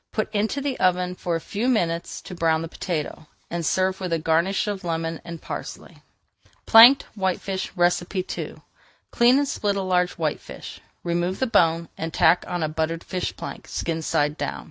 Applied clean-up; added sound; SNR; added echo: none; none; none; none.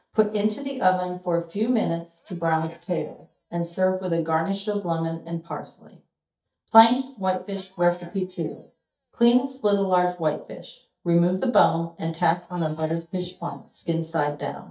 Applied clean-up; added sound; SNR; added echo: neural mask model DeepFilterNet 3.